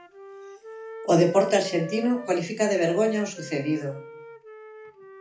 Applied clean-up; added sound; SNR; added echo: none; Wind instrument, woodwind instrument; 16 dB; reverberation time 0.4 s.